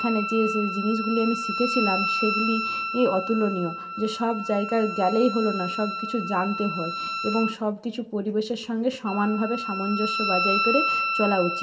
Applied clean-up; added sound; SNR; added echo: none; Wind instrument, woodwind instrument; 3 dB; reverberation time 0.6 s.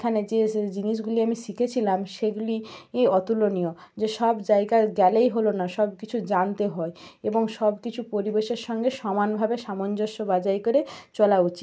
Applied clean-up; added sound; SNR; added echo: none; none; none; none.